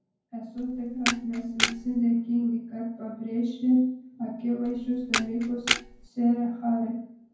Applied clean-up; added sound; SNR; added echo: none; Camera; 3 dB; reverberation time 0.9 s.